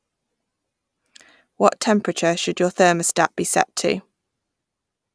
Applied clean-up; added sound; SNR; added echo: none; none; none; none.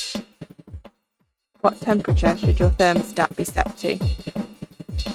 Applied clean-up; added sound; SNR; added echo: neural mask model RNNoise.